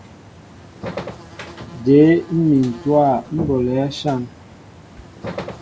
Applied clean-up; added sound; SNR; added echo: none; Buzz; 14 dB; none.